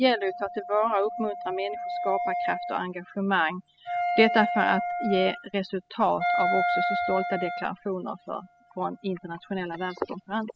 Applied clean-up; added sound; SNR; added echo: classical method spectral subtraction.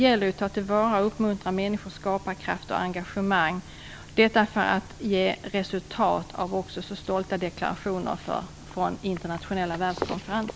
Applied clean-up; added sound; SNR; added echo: none; none; none; none.